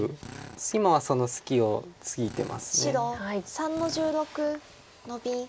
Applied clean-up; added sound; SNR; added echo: none; Drill; 16 dB; none.